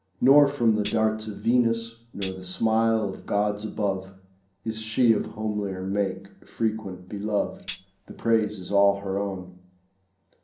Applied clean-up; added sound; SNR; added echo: none; Tambourine; 2 dB; reverberation time 0.6 s.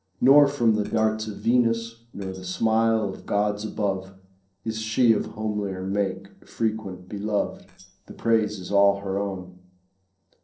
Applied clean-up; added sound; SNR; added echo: neural separator model SepFormer DNS4.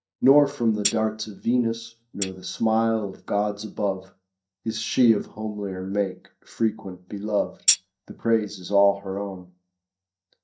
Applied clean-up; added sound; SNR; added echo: neural mask model DeepFilterNet 3.